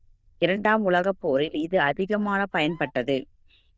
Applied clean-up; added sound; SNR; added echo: neural diffusion model UNIVERSE++.